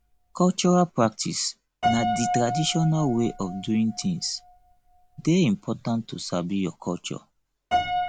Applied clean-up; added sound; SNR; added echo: none; Piano; 7 dB; none.